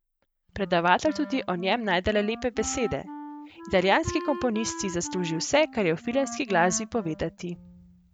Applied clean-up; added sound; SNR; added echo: none; Wind instrument, woodwind instrument; 14 dB; none.